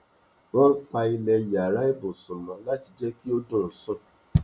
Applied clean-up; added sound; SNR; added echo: none; none; none; none.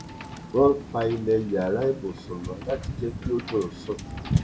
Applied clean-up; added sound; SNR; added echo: none; Wind / Boat, Water vehicle; 9 dB; none.